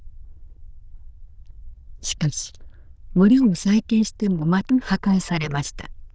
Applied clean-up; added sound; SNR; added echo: neural diffusion model UNIVERSE++.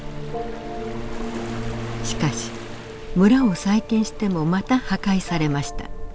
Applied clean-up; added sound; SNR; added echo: none; Waves, surf; 10 dB; none.